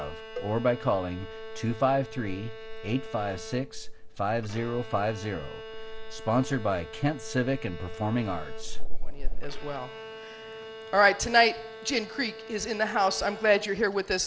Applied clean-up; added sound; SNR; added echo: none; Cowbell + Bowed string instrument; 16 dB; none.